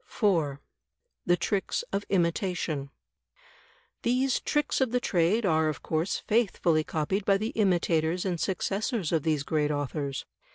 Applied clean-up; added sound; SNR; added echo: none; none; none; none.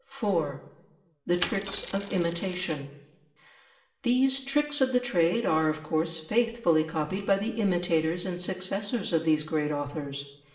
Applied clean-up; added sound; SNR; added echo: none; Mechanisms / Bicycle; 3 dB; reverberation time 0.8 s.